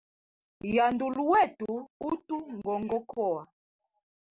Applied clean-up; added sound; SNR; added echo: none; none; none; none.